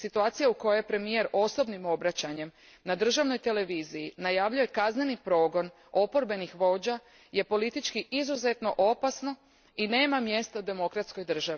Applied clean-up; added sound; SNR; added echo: none; none; none; none.